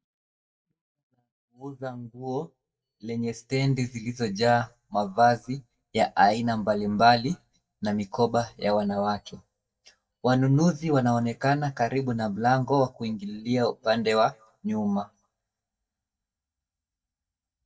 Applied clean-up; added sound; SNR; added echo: neural mask model DeepFilterNet 3.